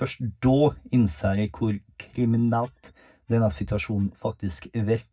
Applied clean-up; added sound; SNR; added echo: neural mask model DeepFilterNet 3.